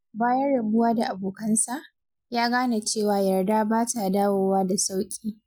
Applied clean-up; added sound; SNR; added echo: none; none; none; none.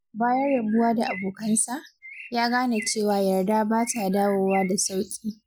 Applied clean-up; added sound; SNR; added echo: none; Bird; 18 dB; none.